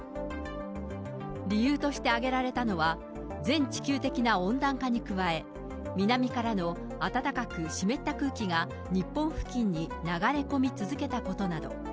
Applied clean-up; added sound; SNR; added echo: none; none; none; none.